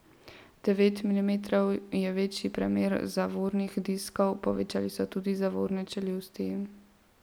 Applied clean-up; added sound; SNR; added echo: none; none; none; none.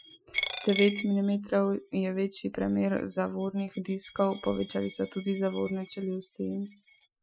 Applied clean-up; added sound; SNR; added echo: classical method Wiener filter.